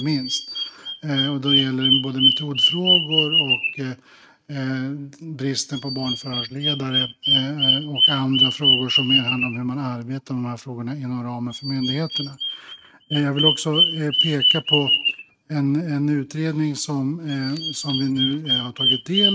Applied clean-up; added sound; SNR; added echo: neural mask model RNNoise.